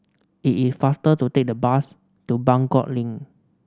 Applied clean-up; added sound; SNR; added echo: none; none; none; none.